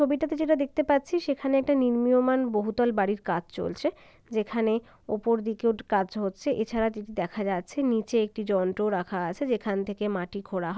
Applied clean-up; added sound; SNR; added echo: none; none; none; none.